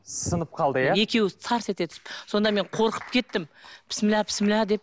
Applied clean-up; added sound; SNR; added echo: none; none; none; none.